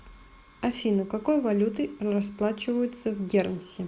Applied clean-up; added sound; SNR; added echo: none; none; none; none.